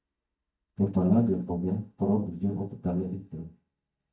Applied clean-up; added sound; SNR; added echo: neural mask model DeepFilterNet 3.